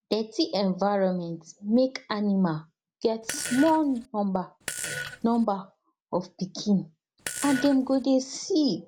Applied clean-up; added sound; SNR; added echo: none; Fart; 9 dB; none.